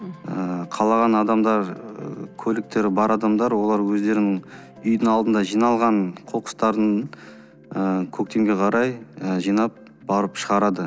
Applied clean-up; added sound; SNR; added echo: none; none; none; none.